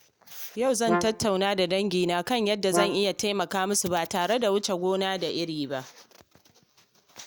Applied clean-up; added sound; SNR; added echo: none; Brass instrument; 4 dB; none.